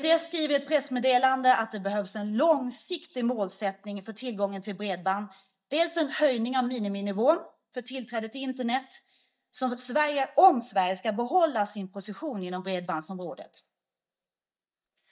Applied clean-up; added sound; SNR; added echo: neural mask model DeepFilterNet 3.